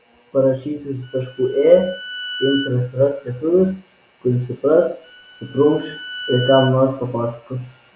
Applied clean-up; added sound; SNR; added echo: none; Bowed string instrument; 14 dB; none.